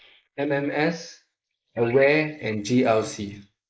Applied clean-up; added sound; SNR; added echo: neural mask model Resemble Enhance denoiser.